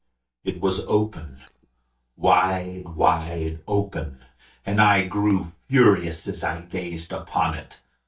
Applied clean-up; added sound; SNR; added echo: neural mask model DeepFilterNet 3.